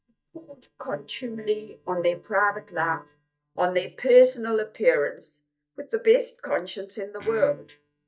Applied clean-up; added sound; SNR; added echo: neural mask model DeepFilterNet 3.